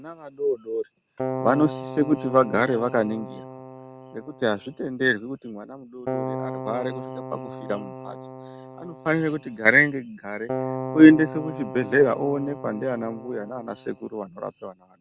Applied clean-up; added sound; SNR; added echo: none; Keyboard (musical); 10 dB; none.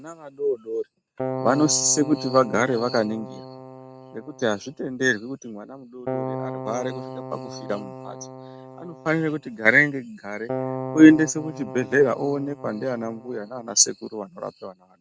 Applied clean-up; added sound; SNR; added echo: neural mask model RNNoise.